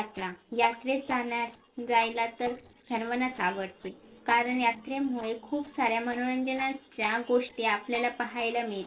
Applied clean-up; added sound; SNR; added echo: neural separator model SepFormer DNS4.